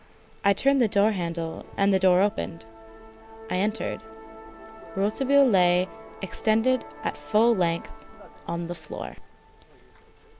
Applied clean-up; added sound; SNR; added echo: none; Musical instrument; 18 dB; none.